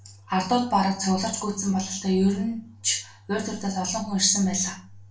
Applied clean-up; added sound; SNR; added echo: none; none; none; reverberation time 0.3 s.